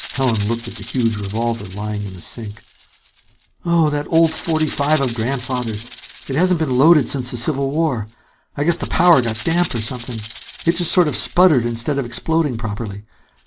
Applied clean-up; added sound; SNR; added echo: none; Rattle (instrument); 19 dB; none.